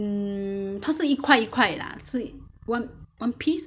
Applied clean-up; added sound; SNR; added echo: none; none; none; none.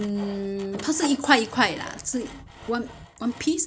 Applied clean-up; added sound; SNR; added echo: none; Sawing; 16 dB; none.